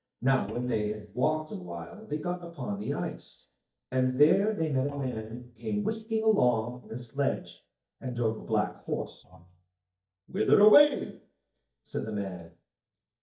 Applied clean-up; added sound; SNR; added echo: neural mask model DeepFilterNet 3.